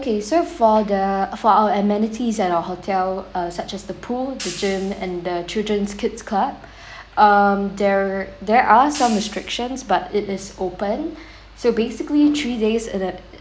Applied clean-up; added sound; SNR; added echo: none; Hi-hat; 18 dB; none.